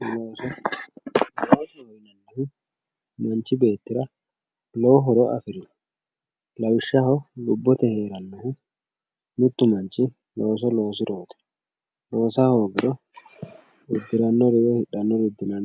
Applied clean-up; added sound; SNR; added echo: none; none; none; none.